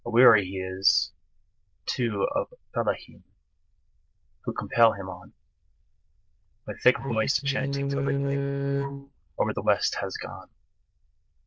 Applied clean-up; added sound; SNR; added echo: neural diffusion model UNIVERSE++.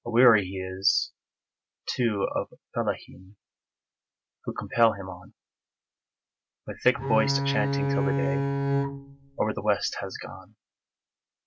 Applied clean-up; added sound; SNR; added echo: none; Bowed string instrument; -1 dB; none.